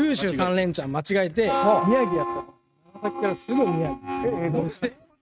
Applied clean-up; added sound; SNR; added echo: neural mask model RNNoise.